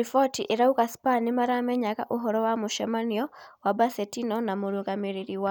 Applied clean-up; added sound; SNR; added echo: none; none; none; none.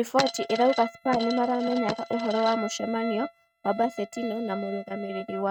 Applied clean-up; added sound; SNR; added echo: neural mask model RNNoise.